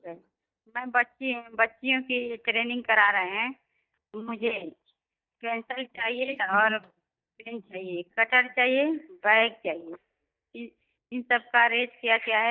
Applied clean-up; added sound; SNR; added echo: neural mask model DeepFilterNet 3.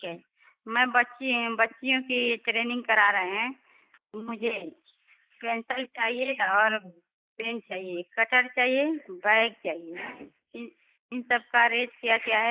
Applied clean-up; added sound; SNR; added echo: neural mask model Resemble Enhance denoiser.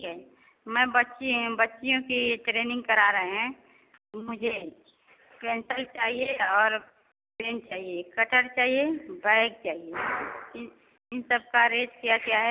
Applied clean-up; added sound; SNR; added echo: none; none; none; none.